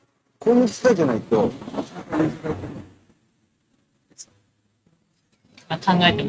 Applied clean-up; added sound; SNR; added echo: neural mask model RNNoise.